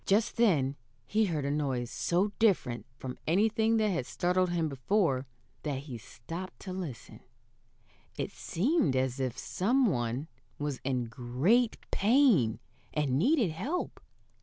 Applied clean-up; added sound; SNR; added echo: none; none; none; none.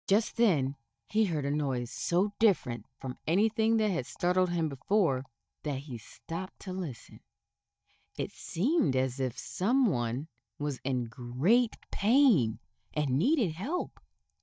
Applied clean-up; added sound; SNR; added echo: neural mask model DeepFilterNet 3.